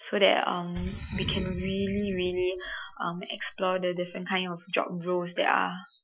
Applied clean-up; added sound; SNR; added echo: classical method Wiener filter.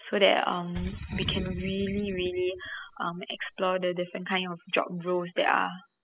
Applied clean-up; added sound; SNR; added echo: classical method spectral subtraction.